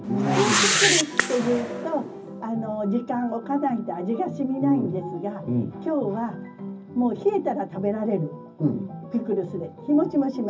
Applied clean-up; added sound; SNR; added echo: none; Whoosh, swoosh, swish; 0 dB; reverberation time 0.4 s.